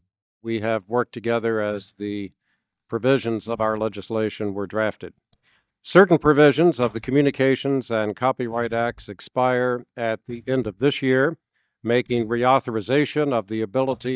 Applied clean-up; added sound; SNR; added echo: neural mask model DeepFilterNet 3.